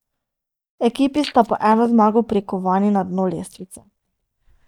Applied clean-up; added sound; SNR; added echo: neural mask model DeepFilterNet 3.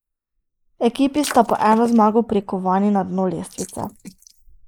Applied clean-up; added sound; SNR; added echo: neural mask model Resemble Enhance denoiser.